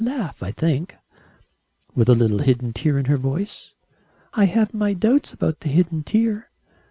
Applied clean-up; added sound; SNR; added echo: none; none; none; none.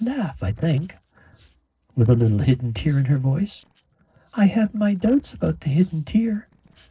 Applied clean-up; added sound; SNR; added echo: neural separator model SepFormer DNS4.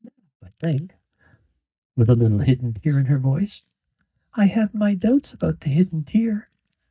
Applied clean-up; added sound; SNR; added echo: neural mask model DeepFilterNet 3.